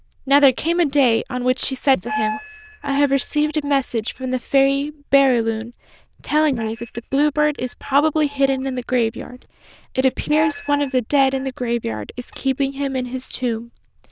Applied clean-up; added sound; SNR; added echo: neural diffusion model UNIVERSE++.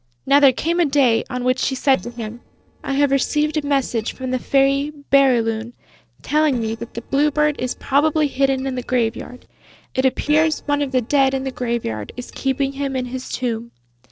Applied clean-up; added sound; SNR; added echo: neural separator model SepFormer DNS4.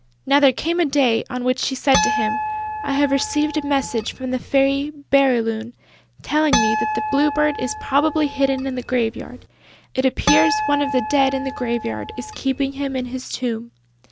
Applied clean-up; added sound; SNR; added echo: none; Harp; 5 dB; none.